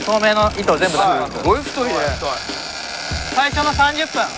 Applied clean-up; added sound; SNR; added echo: none; Drum kit; 12 dB; none.